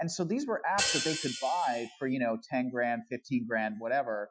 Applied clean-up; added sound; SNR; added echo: classical method Wiener filter.